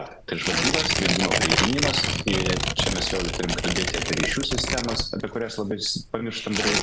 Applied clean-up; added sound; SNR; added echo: none; Tearing; -2 dB; none.